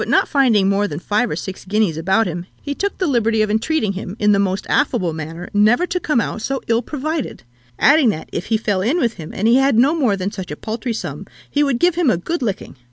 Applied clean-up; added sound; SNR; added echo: none; none; none; none.